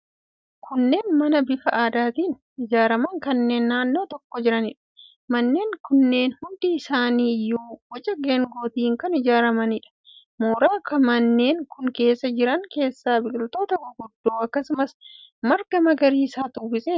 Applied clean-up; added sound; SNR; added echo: none; none; none; none.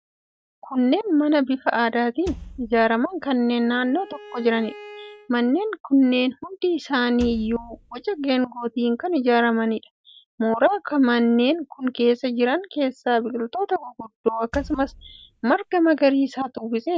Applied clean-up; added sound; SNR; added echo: none; Wood + Bowed string instrument; 18 dB; none.